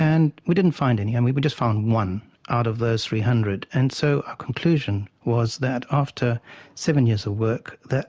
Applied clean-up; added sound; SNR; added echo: none; none; none; none.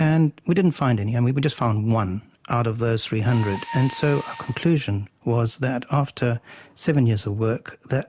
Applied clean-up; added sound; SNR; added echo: none; Mechanisms; 20 dB; none.